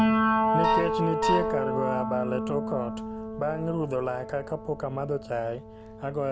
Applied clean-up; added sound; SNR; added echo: none; Wind instrument, woodwind instrument + Piano; -2 dB; none.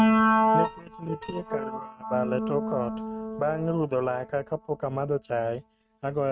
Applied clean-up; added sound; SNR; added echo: neural mask model RNNoise.